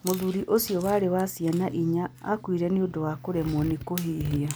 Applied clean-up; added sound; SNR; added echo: none; Chewing, mastication; 19 dB; none.